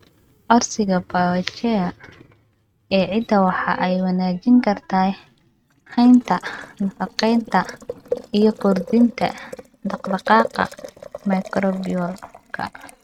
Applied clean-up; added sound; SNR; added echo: neural mask model RNNoise.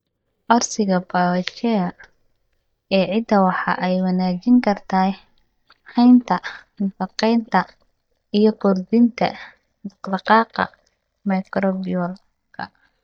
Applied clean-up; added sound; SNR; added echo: neural mask model DeepFilterNet 3.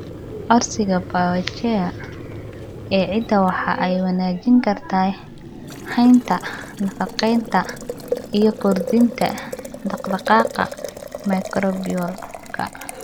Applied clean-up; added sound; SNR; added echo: none; Boiling; 11 dB; none.